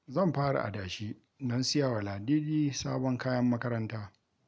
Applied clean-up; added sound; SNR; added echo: none; none; none; none.